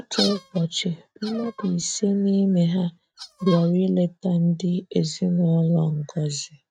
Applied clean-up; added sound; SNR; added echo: neural mask model RNNoise.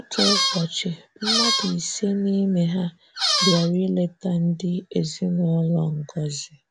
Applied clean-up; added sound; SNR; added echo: none; Squeak; -1 dB; none.